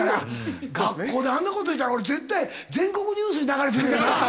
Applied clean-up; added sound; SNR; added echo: none; none; none; none.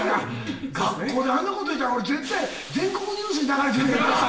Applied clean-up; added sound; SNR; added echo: none; Hiss; 19 dB; reverberation time 0.8 s.